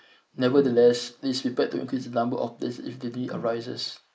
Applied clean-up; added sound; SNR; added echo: neural mask model Resemble Enhance denoiser.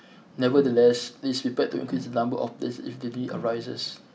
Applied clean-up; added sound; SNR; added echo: none; Whoosh, swoosh, swish; 18 dB; none.